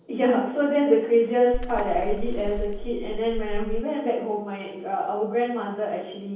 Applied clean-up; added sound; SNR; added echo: none; Water / Splash, splatter; 3 dB; reverberation time 0.9 s.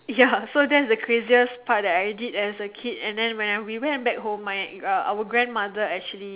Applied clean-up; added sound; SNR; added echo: none; none; none; none.